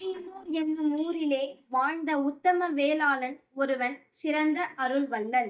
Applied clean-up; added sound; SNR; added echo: neural mask model DeepFilterNet 3.